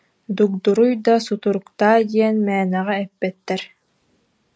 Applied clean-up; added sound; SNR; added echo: none; none; none; none.